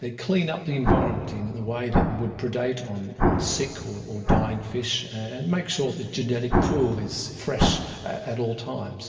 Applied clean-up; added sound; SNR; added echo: none; Explosion; -2 dB; reverberation time 2.3 s.